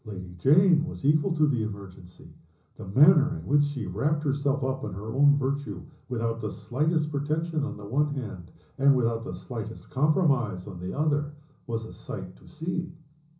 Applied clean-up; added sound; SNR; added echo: none; none; none; reverberation time 0.5 s.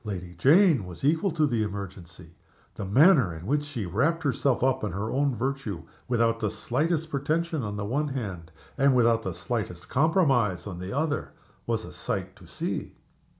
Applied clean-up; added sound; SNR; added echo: none; none; none; none.